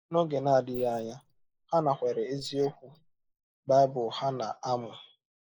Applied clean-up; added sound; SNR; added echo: neural mask model Resemble Enhance denoiser.